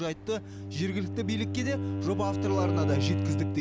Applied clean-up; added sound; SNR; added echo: none; Bowed string instrument; -2 dB; none.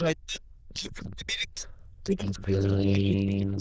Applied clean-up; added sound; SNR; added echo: neural diffusion model UNIVERSE++.